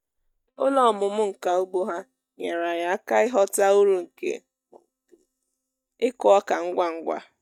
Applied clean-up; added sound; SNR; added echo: neural mask model DeepFilterNet 3.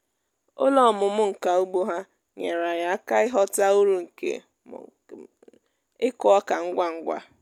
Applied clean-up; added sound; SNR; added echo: none; none; none; none.